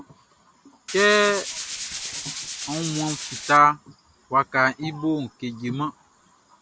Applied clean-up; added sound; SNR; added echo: none; Tools; 8 dB; none.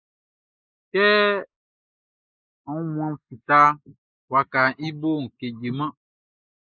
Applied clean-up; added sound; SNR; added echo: neural mask model Resemble Enhance denoiser.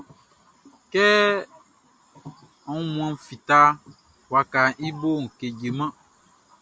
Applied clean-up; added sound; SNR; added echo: none; none; none; none.